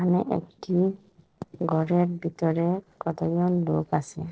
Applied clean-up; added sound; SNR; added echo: neural separator model SepFormer DNS4.